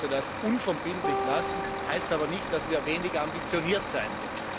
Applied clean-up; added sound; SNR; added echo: none; Acoustic guitar + Truck; 2 dB; none.